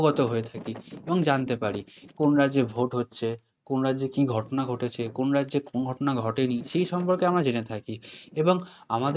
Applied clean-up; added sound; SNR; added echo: neural mask model RNNoise.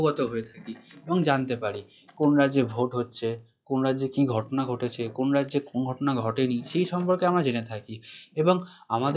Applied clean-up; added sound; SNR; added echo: classical method log-MMSE.